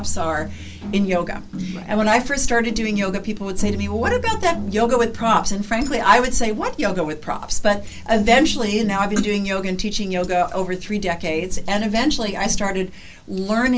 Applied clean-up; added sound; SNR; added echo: none; none; none; none.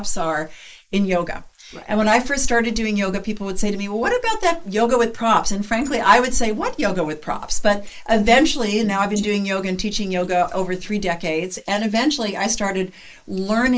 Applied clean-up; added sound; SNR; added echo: neural mask model Resemble Enhance denoiser.